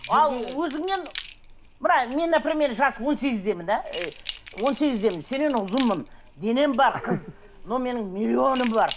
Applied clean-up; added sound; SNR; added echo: none; Keys jangling; 12 dB; none.